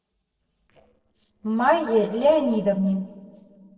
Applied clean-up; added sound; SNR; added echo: neural separator model SepFormer DNS4.